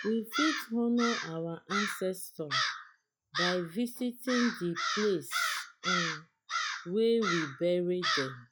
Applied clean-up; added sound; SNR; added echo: classical method log-MMSE.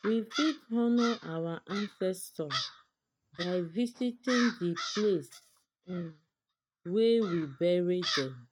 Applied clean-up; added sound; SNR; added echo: neural mask model RNNoise.